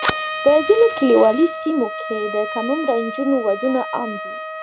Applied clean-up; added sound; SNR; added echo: none; Fire + Trumpet; 8 dB; none.